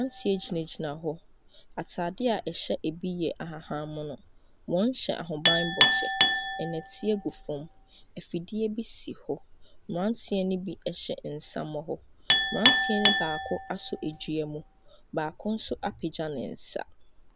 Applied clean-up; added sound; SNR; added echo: none; Chink, clink; -4 dB; none.